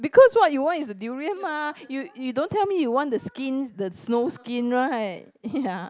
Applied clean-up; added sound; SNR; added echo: none; none; none; none.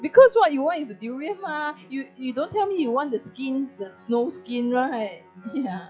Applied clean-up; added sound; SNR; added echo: classical method log-MMSE.